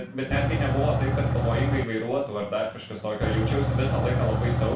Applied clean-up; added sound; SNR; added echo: none; Engine / Truck / Car; -4 dB; reverberation time 0.3 s.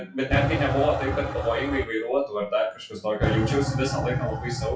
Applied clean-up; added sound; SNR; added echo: classical method WPE with log-MMSE.